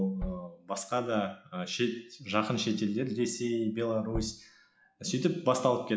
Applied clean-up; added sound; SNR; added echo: classical method log-MMSE.